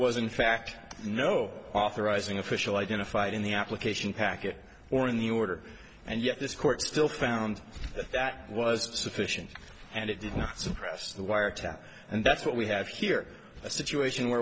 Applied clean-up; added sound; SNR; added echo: none; none; none; none.